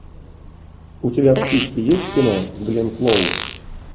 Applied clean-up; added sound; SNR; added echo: none; Fart; 6 dB; none.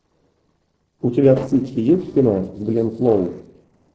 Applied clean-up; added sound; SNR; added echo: neural separator model SepFormer DNS4.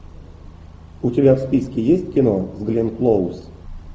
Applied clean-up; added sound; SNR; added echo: none; none; none; none.